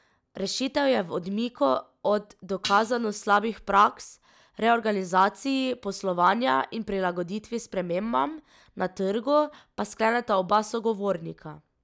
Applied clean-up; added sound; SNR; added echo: none; Dishes, pots, and pans; 11 dB; none.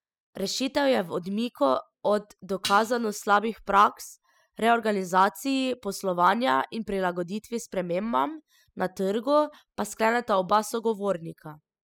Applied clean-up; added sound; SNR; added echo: classical method spectral subtraction.